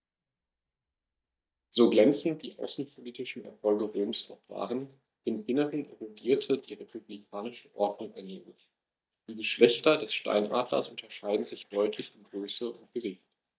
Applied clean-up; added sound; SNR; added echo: neural mask model DeepFilterNet 3.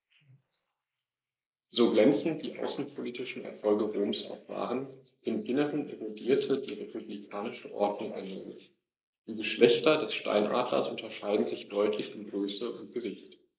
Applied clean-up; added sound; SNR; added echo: neural mask model Resemble Enhance denoiser.